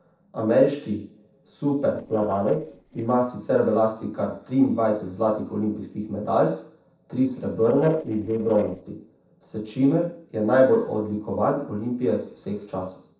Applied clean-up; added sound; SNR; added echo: neural separator model SepFormer DNS4.